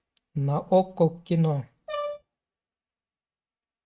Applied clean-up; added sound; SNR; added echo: neural mask model RNNoise.